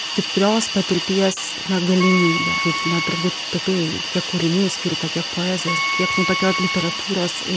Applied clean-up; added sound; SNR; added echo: none; Wind instrument, woodwind instrument + Hiss; 3 dB; none.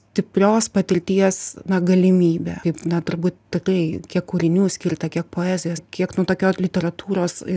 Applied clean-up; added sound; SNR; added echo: none; none; none; none.